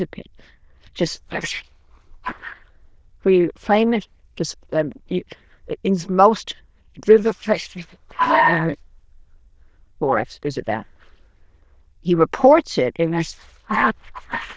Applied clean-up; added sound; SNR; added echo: neural diffusion model UNIVERSE++.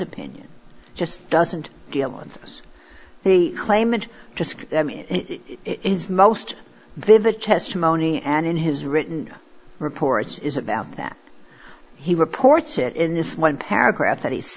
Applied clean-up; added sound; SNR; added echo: none; none; none; none.